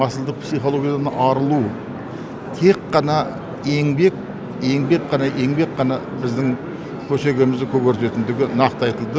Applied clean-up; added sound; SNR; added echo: none; none; none; none.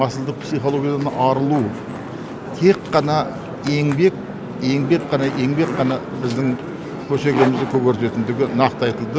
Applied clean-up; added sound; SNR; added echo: none; Zipper (clothing); 15 dB; none.